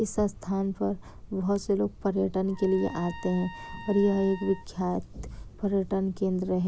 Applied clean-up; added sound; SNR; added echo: none; Trumpet; 18 dB; none.